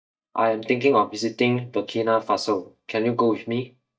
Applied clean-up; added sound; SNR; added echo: neural mask model DeepFilterNet 3.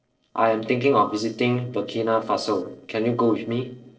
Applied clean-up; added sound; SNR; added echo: neural separator model SepFormer DNS4.